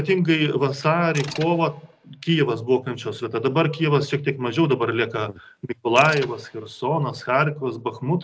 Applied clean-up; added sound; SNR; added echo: none; Mechanisms; 18 dB; none.